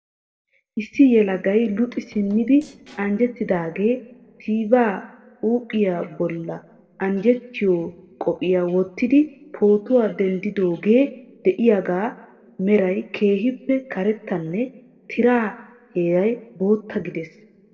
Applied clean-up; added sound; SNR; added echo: neural separator model SepFormer DNS4.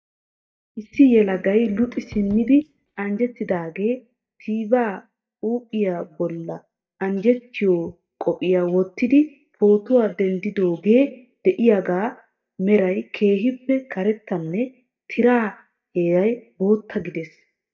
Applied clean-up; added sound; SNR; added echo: neural mask model DeepFilterNet 3.